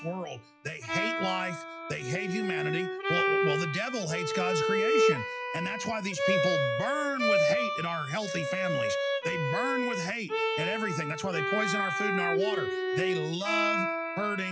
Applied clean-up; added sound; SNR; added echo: classical method log-MMSE.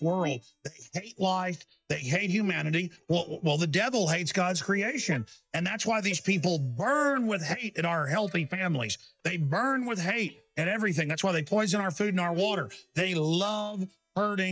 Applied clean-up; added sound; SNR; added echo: neural mask model DeepFilterNet 3.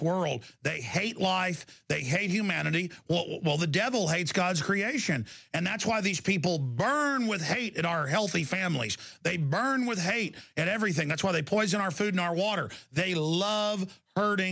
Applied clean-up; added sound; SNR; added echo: none; none; none; none.